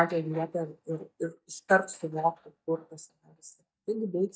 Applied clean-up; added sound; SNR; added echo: neural mask model DeepFilterNet 3.